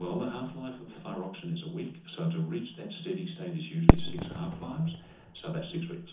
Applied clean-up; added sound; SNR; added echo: none; Fireworks; -4 dB; reverberation time 0.6 s.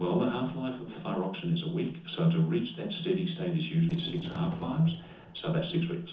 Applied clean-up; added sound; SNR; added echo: neural separator model SepFormer DNS4.